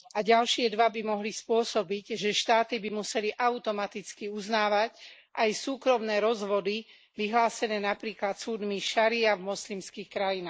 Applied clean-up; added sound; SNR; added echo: neural mask model Resemble Enhance denoiser.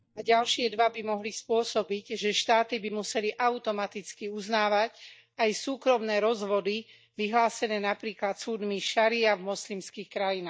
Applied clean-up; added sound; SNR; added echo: neural mask model DeepFilterNet 3.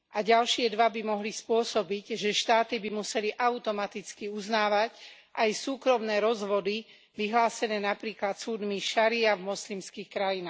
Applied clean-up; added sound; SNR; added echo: none; none; none; none.